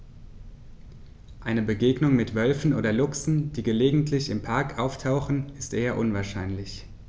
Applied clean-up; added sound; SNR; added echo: none; none; none; none.